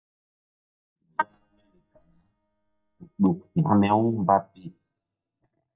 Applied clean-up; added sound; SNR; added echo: neural mask model DeepFilterNet 3.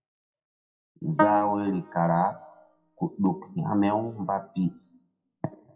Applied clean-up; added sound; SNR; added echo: classical method WPE with log-MMSE.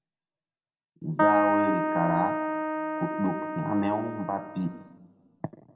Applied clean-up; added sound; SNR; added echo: none; Keyboard (musical); -3 dB; reverberation time 1.2 s.